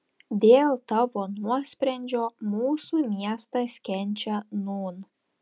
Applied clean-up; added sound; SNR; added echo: none; none; none; none.